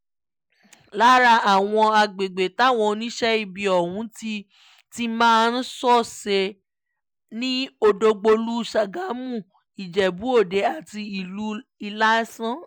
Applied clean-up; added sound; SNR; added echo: none; none; none; none.